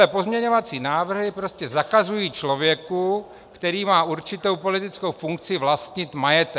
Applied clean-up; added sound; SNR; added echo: none; none; none; none.